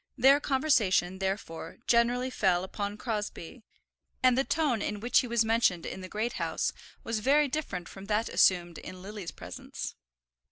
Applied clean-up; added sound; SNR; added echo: none; none; none; none.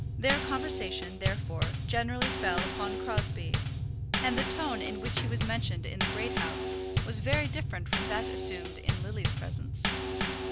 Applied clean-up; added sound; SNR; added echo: none; Bass drum / Snare drum / Drum kit; -4 dB; none.